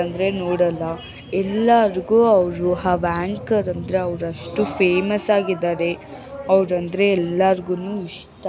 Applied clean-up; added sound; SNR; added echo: none; none; none; none.